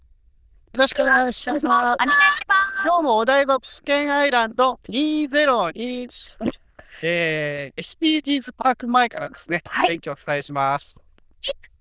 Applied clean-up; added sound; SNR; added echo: neural diffusion model UNIVERSE++.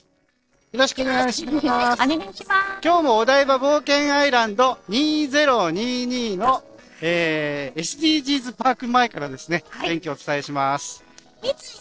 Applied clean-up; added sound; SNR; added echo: neural separator model SepFormer DNS4.